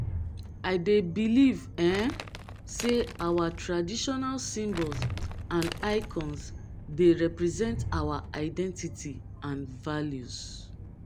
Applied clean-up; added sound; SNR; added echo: none; Crumpling, crinkling + Train; 9 dB; none.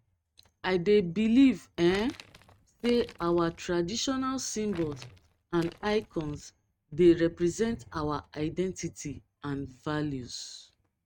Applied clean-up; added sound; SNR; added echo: neural mask model RNNoise.